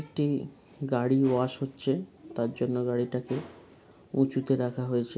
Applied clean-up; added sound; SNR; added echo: none; none; none; none.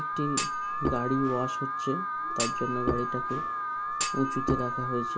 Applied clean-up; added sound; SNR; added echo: none; Thump, thud + Alarm; -2 dB; none.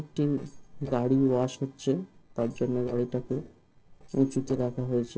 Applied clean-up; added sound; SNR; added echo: neural separator model SepFormer DNS4.